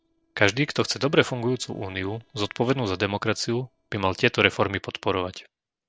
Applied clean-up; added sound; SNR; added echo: neural separator model SepFormer DNS4.